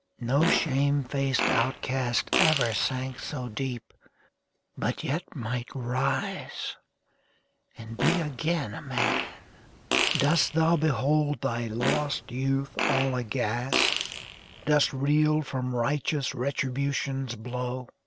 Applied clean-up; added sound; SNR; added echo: none; Fart; 4 dB; none.